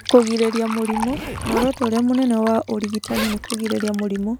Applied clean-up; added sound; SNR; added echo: none; Zipper (clothing) + Fill (with liquid); 9 dB; none.